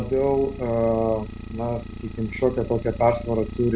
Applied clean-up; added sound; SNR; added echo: none; Idling; 11 dB; none.